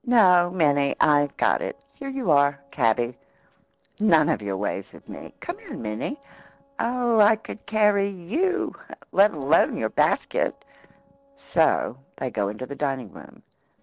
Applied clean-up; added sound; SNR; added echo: neural separator model SepFormer DNS4.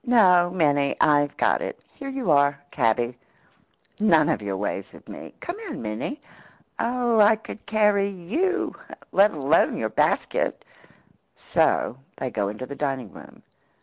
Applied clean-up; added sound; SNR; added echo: none; none; none; none.